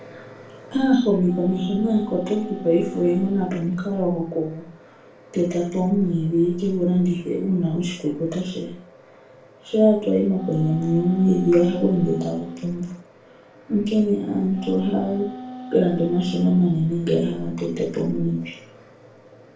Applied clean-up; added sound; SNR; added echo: none; Wind instrument, woodwind instrument; 14 dB; reverberation time 0.4 s.